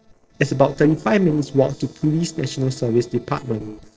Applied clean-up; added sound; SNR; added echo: neural separator model SepFormer DNS4.